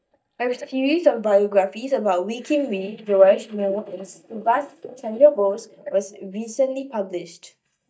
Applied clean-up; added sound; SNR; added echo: neural mask model DeepFilterNet 3.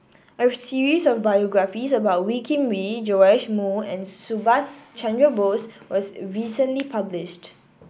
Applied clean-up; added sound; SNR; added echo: none; none; none; none.